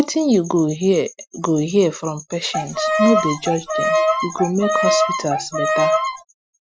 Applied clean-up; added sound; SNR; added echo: classical method Wiener filter.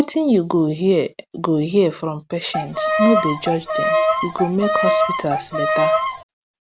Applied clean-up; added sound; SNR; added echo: none; Bowed string instrument; -1 dB; none.